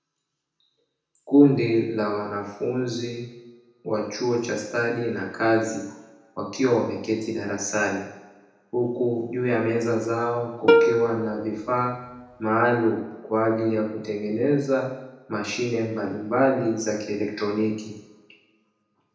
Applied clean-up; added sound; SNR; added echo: none; Plucked string instrument; -2 dB; reverberation time 0.9 s.